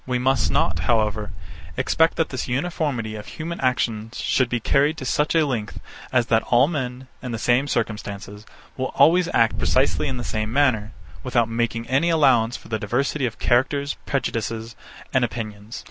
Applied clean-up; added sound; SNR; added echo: none; Boom; -1 dB; none.